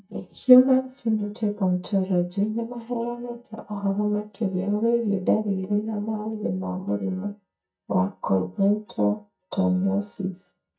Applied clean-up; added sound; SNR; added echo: neural mask model DeepFilterNet 3.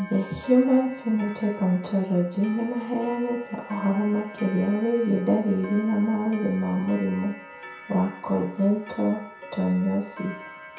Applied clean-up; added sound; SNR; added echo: none; Clock; 17 dB; reverberation time 0.6 s.